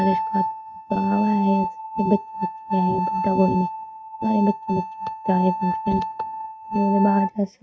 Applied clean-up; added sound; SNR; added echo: neural mask model RNNoise.